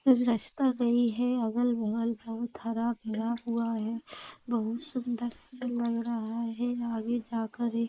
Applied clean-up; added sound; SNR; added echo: neural mask model Resemble Enhance denoiser.